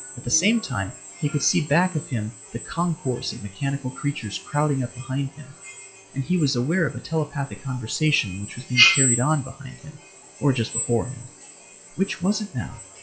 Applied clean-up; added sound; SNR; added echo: classical method log-MMSE.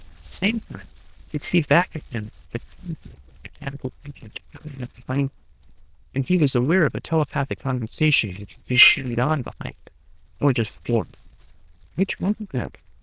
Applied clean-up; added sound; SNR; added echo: neural diffusion model UNIVERSE++.